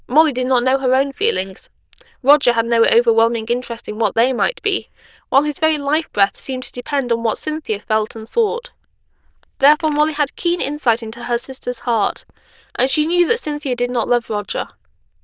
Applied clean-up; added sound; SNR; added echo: neural diffusion model UNIVERSE++.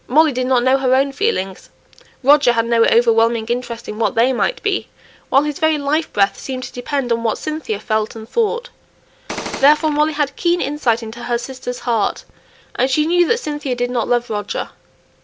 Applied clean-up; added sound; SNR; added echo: none; Gunshot, gunfire; 9 dB; none.